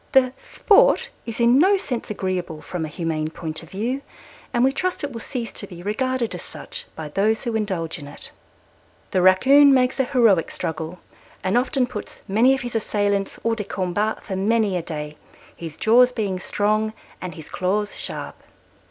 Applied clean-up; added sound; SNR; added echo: none; none; none; none.